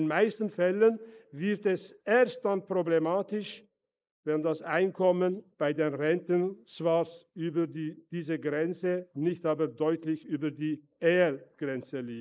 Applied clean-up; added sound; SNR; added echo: neural mask model Resemble Enhance denoiser.